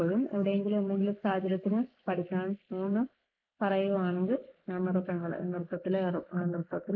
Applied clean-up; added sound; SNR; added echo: neural mask model Resemble Enhance denoiser.